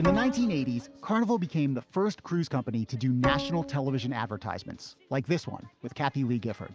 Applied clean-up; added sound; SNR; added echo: none; Bowed string instrument; 8 dB; none.